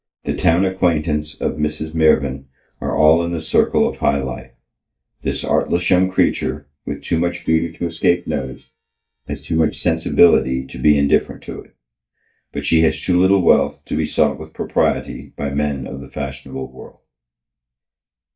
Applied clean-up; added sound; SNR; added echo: neural mask model DeepFilterNet 3.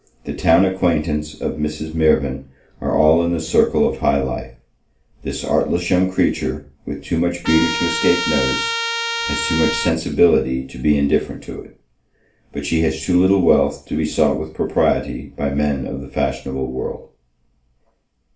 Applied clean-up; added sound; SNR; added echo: none; Trumpet; 4 dB; reverberation time 0.3 s.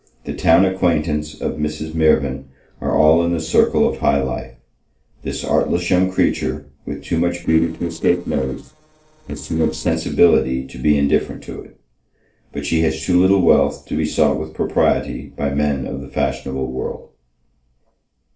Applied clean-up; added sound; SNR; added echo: neural separator model SepFormer DNS4.